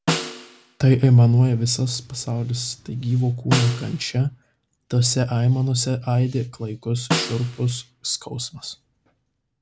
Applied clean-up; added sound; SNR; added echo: none; Snare drum; 9 dB; none.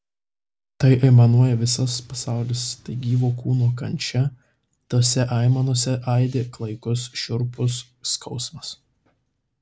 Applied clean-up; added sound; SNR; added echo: none; none; none; none.